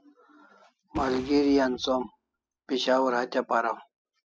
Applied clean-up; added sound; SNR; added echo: classical method spectral subtraction.